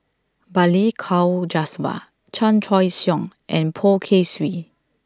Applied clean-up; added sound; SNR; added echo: none; none; none; none.